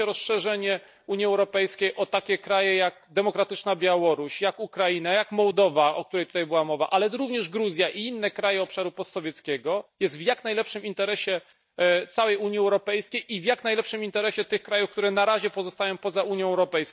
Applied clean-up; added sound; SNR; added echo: neural mask model DeepFilterNet 3.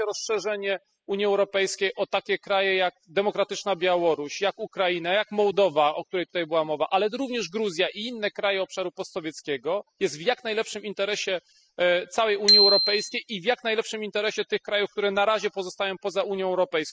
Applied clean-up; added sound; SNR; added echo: classical method spectral subtraction.